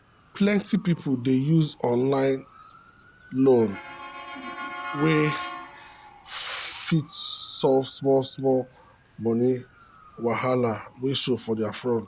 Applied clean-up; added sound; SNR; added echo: none; Motor vehicle (road) / Siren; 17 dB; none.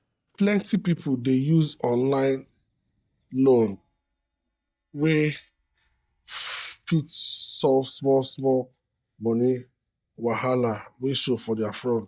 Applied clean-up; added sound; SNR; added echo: neural mask model DeepFilterNet 3.